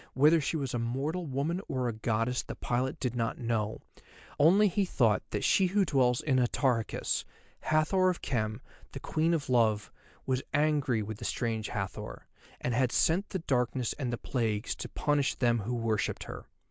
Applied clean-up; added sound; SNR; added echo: none; none; none; none.